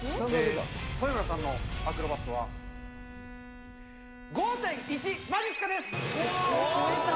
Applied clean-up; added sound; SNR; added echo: none; Bowed string instrument; 19 dB; none.